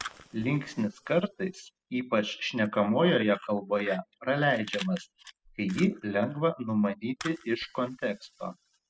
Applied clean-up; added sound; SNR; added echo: classical method spectral subtraction.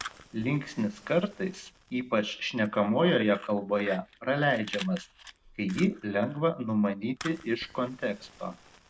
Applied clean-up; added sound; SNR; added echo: none; Fire; 18 dB; none.